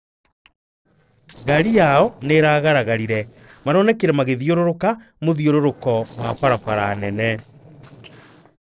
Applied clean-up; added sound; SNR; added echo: neural separator model SepFormer DNS4.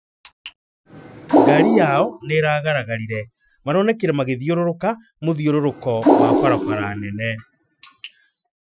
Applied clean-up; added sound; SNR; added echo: classical method Wiener filter.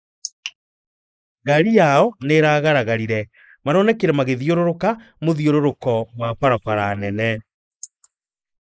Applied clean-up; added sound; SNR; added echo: neural mask model Resemble Enhance denoiser.